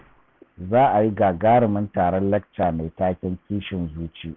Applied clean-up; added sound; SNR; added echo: none; none; none; none.